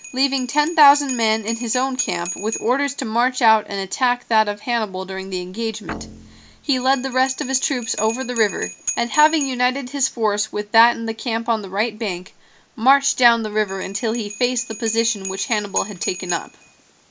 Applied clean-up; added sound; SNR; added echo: none; Bell + Guitar; 14 dB; none.